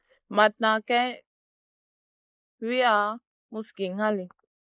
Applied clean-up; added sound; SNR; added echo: neural mask model Resemble Enhance denoiser.